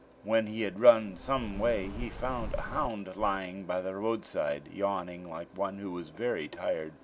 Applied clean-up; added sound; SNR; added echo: none; Bird; 8 dB; none.